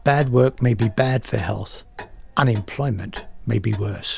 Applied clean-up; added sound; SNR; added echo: none; Clock; 17 dB; none.